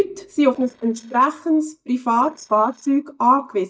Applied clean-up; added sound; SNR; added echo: neural mask model DeepFilterNet 3.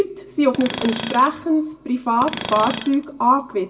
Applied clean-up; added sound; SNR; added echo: none; Tools; 10 dB; reverberation time 0.2 s.